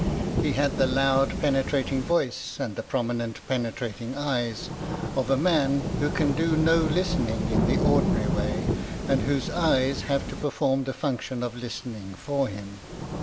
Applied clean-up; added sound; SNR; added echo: none; Rain / Thunderstorm; 3 dB; none.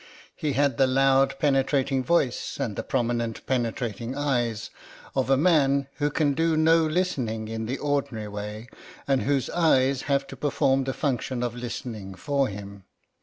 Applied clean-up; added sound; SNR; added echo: none; none; none; none.